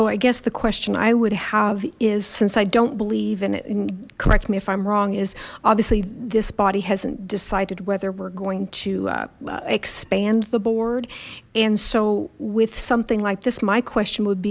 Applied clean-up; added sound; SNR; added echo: none; none; none; none.